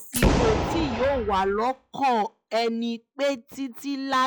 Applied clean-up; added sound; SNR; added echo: classical method log-MMSE.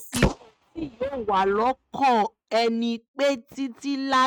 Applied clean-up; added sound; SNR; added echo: neural mask model RNNoise.